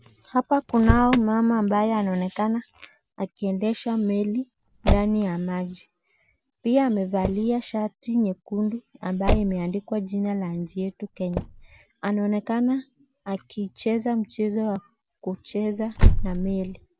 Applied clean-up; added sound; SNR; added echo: none; Motor vehicle (road); 4 dB; none.